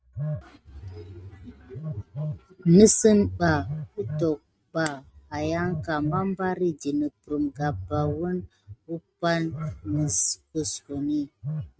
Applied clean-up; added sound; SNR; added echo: neural mask model RNNoise.